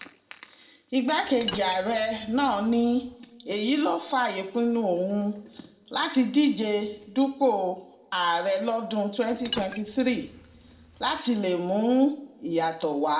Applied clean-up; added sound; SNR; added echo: none; Liquid; 15 dB; reverberation time 0.8 s.